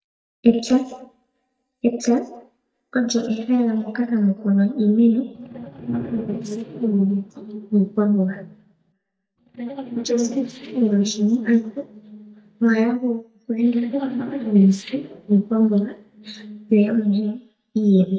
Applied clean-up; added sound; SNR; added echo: neural mask model DeepFilterNet 3.